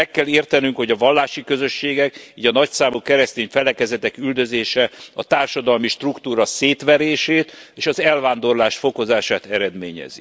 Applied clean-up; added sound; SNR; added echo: none; none; none; none.